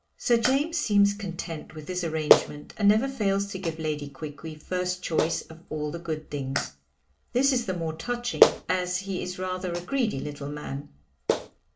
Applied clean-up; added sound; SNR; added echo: none; Clapping; 3 dB; reverberation time 0.2 s.